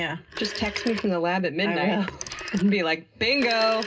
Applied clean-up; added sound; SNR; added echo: none; Telephone; 13 dB; reverberation time 0.2 s.